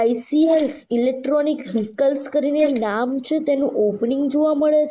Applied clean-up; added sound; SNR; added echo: neural mask model Resemble Enhance denoiser.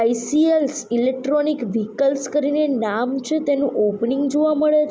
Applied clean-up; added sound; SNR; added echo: none; none; none; none.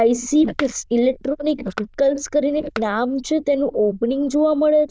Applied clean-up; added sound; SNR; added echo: neural diffusion model UNIVERSE++.